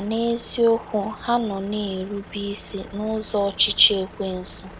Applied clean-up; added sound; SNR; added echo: none; Truck; 18 dB; none.